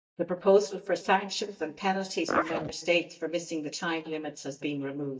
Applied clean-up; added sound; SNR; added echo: neural mask model DeepFilterNet 3.